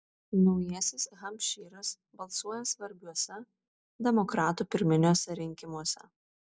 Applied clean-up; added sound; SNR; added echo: none; none; none; none.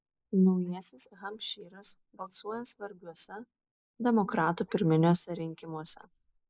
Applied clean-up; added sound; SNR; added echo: neural mask model Resemble Enhance denoiser.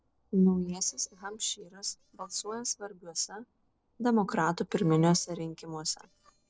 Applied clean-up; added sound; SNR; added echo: neural separator model SepFormer DNS4.